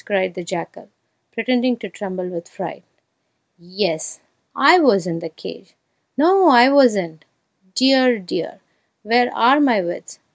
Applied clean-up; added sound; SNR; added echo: none; none; none; none.